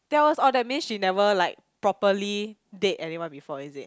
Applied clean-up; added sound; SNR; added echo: none; none; none; none.